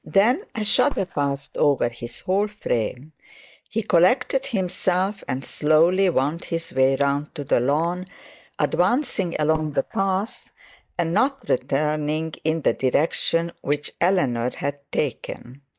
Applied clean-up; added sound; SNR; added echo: neural mask model DeepFilterNet 3.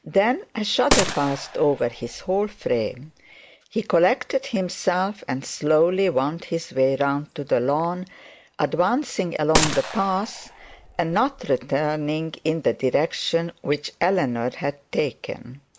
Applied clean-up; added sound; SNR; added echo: none; Gunshot, gunfire; 5 dB; none.